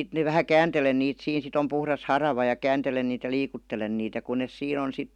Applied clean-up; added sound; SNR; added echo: none; none; none; none.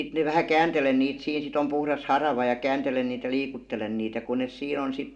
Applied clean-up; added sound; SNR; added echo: none; none; none; reverberation time 0.6 s.